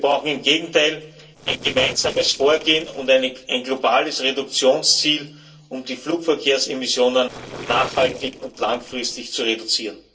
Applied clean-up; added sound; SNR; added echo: neural separator model SepFormer DNS4.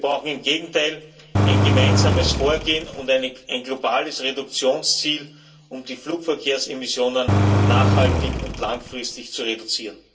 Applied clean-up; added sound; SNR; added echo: none; Engine; -5 dB; reverberation time 0.2 s.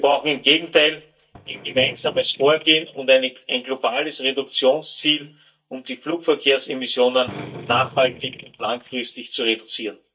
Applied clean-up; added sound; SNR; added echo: neural mask model DeepFilterNet 3.